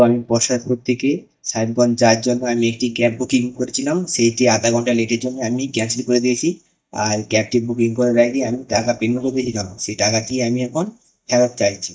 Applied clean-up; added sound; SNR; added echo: neural mask model DeepFilterNet 3.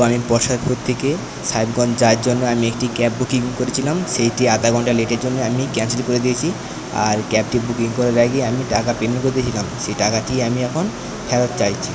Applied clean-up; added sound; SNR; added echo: none; none; none; none.